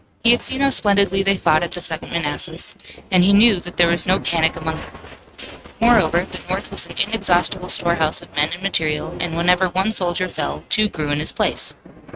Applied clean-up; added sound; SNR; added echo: neural mask model RNNoise.